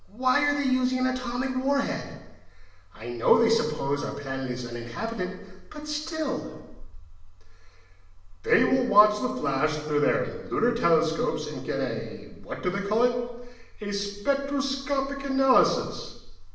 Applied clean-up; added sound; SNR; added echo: none; none; none; reverberation time 0.9 s.